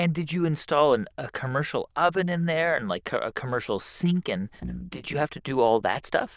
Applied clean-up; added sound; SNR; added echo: neural diffusion model UNIVERSE++.